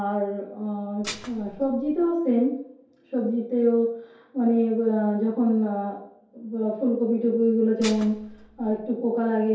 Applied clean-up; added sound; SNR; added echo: none; Dishes, pots, and pans; 15 dB; reverberation time 2.4 s.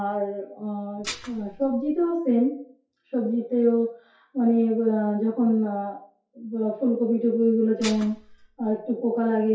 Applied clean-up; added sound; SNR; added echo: classical method WPE with log-MMSE.